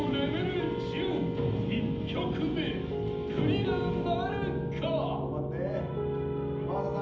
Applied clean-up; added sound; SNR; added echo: none; Piano; 2 dB; reverberation time 0.8 s.